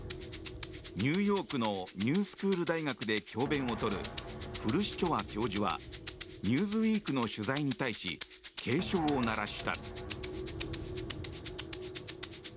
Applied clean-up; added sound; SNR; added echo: none; Rattle (instrument); -1 dB; none.